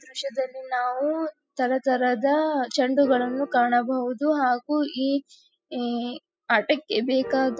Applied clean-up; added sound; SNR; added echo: classical method spectral subtraction.